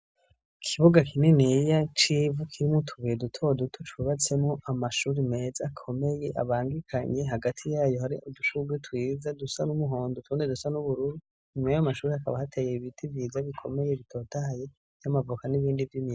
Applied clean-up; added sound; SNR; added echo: none; none; none; none.